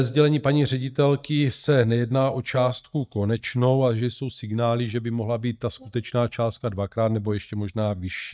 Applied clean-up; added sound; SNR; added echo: neural mask model DeepFilterNet 3.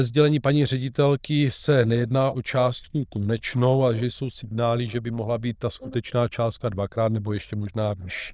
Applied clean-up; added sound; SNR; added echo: neural diffusion model UNIVERSE++.